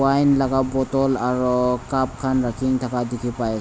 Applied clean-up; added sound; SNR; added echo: none; none; none; none.